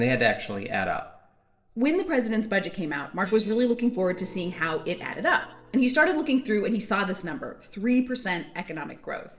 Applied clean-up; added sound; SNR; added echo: neural separator model SepFormer DNS4.